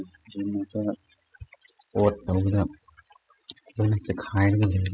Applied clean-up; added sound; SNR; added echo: classical method spectral subtraction.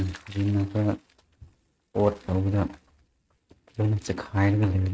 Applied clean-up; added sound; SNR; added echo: neural mask model RNNoise.